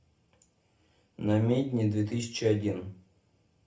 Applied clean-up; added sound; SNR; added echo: none; none; none; reverberation time 0.3 s.